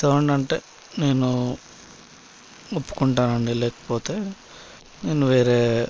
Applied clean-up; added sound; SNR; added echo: neural mask model Resemble Enhance denoiser.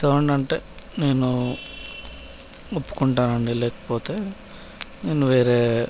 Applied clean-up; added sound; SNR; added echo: none; Fire; 18 dB; none.